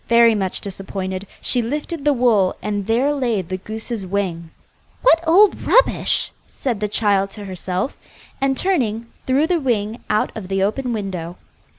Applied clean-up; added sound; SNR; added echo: none; none; none; none.